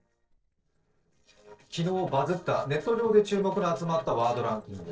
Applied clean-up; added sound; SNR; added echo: neural separator model SepFormer DNS4.